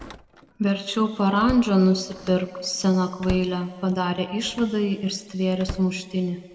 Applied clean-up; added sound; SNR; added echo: none; Slam; 17 dB; reverberation time 1.6 s.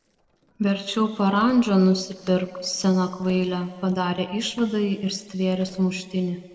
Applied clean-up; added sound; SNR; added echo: neural separator model SepFormer DNS4.